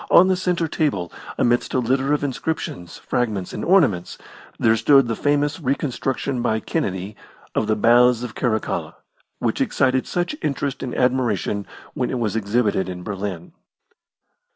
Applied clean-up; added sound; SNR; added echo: none; none; none; none.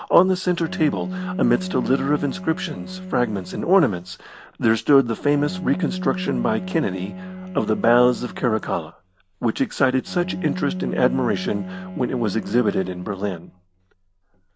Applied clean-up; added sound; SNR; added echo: none; Bowed string instrument; 10 dB; none.